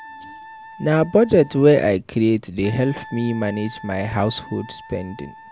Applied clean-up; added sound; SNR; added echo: none; Wind instrument, woodwind instrument; 20 dB; none.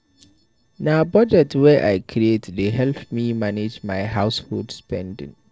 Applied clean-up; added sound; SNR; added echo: neural separator model SepFormer DNS4.